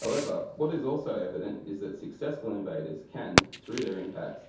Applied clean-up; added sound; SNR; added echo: none; Fireworks; 2 dB; reverberation time 0.6 s.